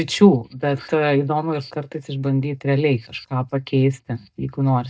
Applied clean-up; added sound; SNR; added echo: neural mask model DeepFilterNet 3.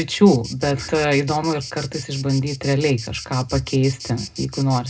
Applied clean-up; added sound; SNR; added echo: none; Insect; 15 dB; reverberation time 0.2 s.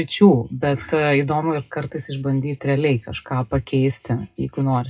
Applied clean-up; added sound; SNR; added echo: classical method WPE with log-MMSE.